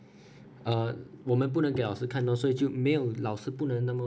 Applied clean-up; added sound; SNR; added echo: none; none; none; none.